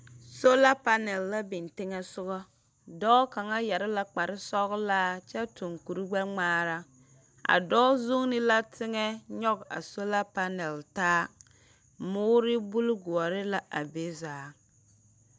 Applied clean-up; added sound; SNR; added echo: none; none; none; none.